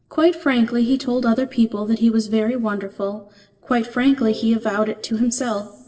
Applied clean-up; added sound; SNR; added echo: neural separator model SepFormer DNS4.